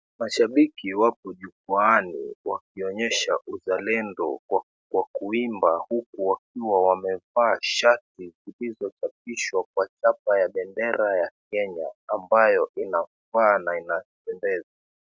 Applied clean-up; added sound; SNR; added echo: none; none; none; none.